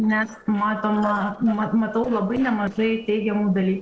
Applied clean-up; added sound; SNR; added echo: neural separator model SepFormer DNS4.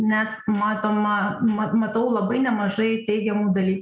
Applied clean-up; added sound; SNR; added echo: none; none; none; none.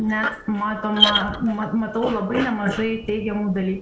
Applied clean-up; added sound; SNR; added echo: neural mask model Resemble Enhance denoiser.